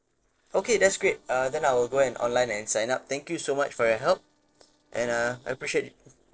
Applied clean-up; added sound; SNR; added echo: neural separator model SepFormer DNS4.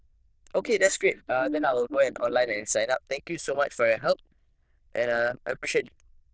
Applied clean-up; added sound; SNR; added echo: neural diffusion model UNIVERSE++.